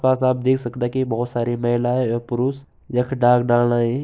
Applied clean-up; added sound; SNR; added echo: neural mask model Resemble Enhance denoiser.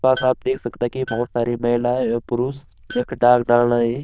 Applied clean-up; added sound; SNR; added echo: neural diffusion model UNIVERSE++.